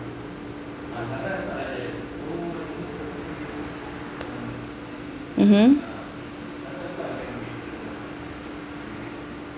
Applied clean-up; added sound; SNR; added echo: none; none; none; none.